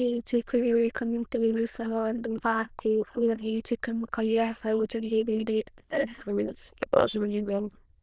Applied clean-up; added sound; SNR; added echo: neural diffusion model UNIVERSE++.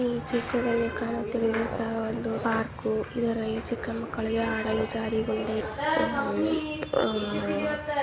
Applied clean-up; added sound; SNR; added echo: none; Zipper (clothing); 11 dB; none.